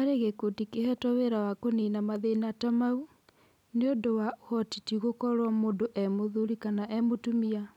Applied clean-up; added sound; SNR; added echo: none; none; none; none.